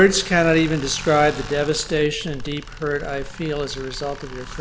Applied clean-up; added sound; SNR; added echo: none; Tools; 17 dB; none.